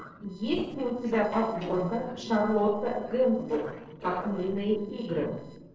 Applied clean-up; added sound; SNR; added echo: neural separator model SepFormer DNS4.